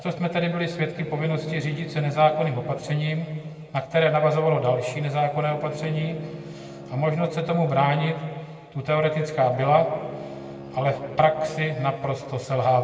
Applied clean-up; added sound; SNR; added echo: none; Bowed string instrument; 19 dB; reverberation time 2.1 s.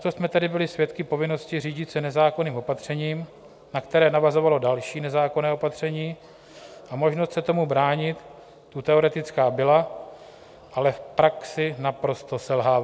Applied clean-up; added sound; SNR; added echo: none; none; none; none.